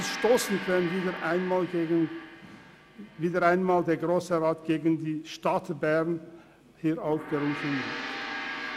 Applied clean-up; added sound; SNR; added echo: none; Gong; 12 dB; none.